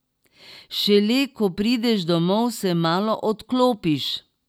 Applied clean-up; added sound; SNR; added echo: none; none; none; none.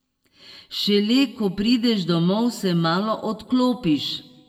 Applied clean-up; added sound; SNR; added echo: none; none; none; reverberation time 0.9 s.